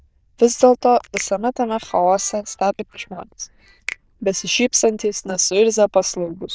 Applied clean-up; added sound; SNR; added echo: neural diffusion model UNIVERSE++.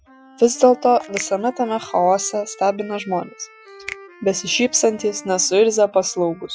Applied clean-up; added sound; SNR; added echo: classical method Wiener filter.